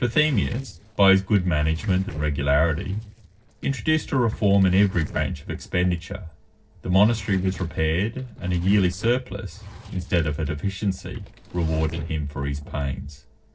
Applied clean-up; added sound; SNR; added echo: neural separator model SepFormer DNS4.